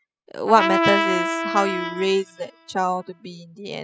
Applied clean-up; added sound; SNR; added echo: classical method spectral subtraction.